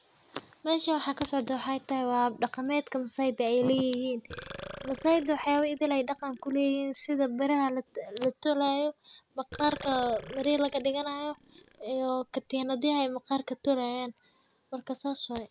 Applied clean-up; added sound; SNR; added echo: none; Burping, eructation; 17 dB; none.